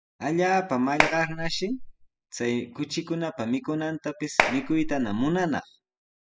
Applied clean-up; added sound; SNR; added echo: classical method spectral subtraction.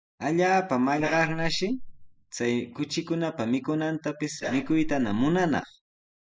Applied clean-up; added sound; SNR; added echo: neural mask model Resemble Enhance denoiser.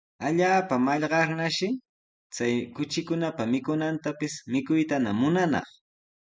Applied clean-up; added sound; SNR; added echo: none; none; none; none.